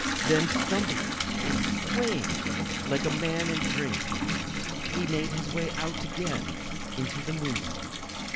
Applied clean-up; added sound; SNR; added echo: none; Bathtub (filling or washing) / Water tap, faucet; -3 dB; none.